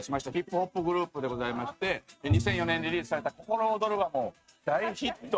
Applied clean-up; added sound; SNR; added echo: neural mask model RNNoise.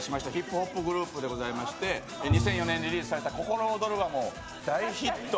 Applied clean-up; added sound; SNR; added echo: none; Bowed string instrument; 4 dB; none.